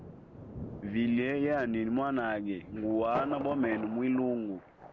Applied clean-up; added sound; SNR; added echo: none; Thunder; 12 dB; none.